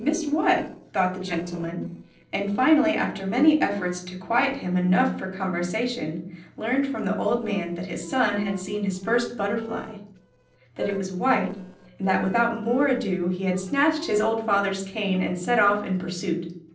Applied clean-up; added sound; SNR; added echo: neural separator model SepFormer DNS4.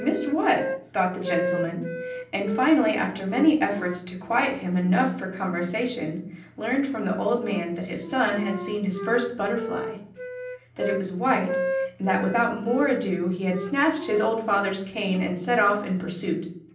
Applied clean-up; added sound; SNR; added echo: none; Wind instrument, woodwind instrument; 10 dB; reverberation time 0.6 s.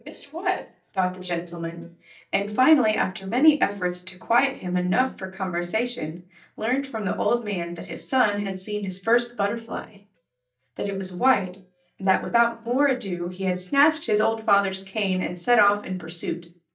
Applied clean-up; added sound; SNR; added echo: neural mask model DeepFilterNet 3.